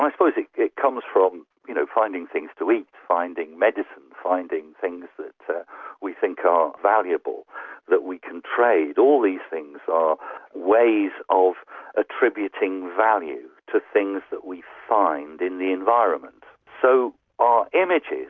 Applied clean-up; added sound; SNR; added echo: none; none; none; none.